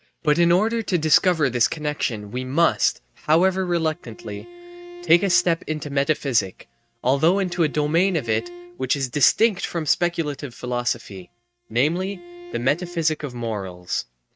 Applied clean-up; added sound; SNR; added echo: neural mask model RNNoise.